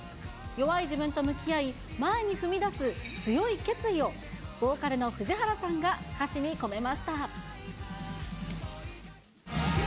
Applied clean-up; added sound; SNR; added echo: none; Thump, thud; 16 dB; none.